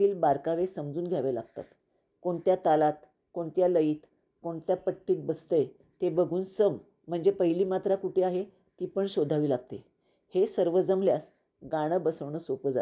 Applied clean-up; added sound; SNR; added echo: none; none; none; none.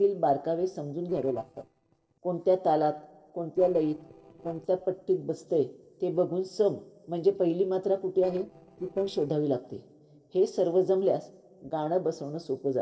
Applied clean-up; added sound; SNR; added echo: neural separator model SepFormer DNS4.